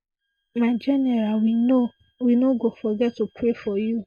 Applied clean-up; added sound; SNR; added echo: neural mask model DeepFilterNet 3.